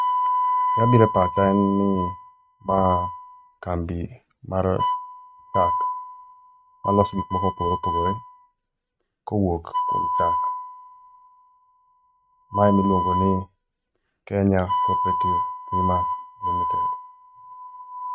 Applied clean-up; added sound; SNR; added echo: neural mask model RNNoise.